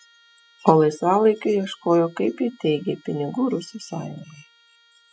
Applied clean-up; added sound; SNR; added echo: classical method spectral subtraction.